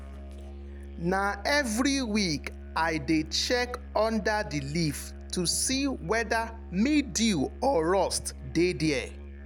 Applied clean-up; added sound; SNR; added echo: none; Musical instrument; 13 dB; none.